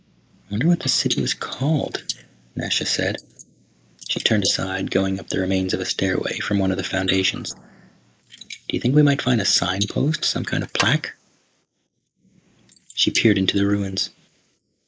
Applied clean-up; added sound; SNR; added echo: neural mask model Resemble Enhance denoiser.